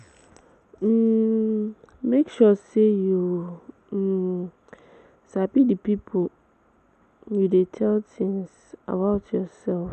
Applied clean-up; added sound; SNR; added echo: none; none; none; none.